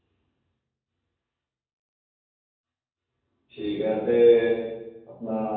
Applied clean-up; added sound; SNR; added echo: none; none; none; reverberation time 1.3 s.